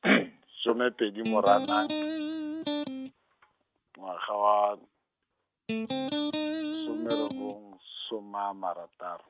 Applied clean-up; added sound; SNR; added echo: neural mask model RNNoise.